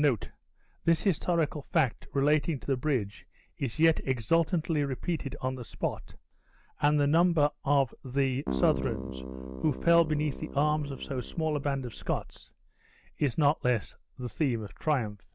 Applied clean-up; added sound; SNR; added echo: none; Keyboard (musical); 9 dB; none.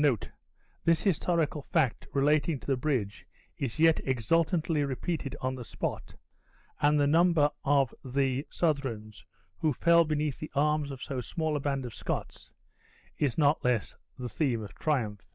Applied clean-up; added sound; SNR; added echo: neural mask model Resemble Enhance denoiser.